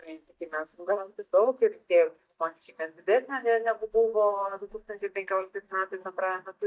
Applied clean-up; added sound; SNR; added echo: neural mask model DeepFilterNet 3.